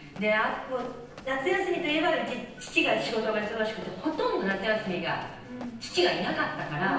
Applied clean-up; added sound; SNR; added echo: none; Run; 20 dB; reverberation time 0.9 s.